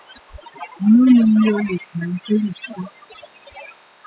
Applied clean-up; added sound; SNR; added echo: classical method spectral subtraction.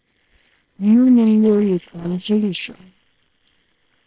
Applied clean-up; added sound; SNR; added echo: neural separator model SepFormer WHAM!.